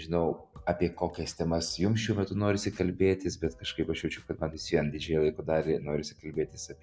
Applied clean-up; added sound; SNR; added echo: none; none; none; none.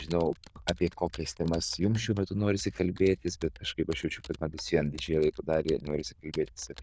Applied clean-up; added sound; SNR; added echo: neural diffusion model UNIVERSE++.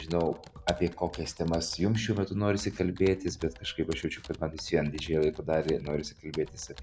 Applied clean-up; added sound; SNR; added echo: none; Computer keyboard; 18 dB; none.